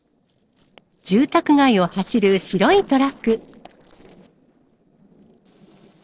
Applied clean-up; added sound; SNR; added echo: neural separator model SepFormer DNS4.